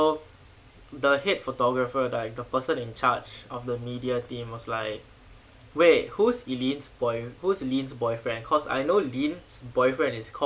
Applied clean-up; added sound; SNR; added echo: none; none; none; none.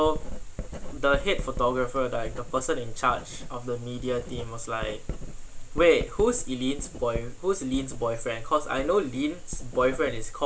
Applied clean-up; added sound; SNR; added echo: none; Writing; 6 dB; none.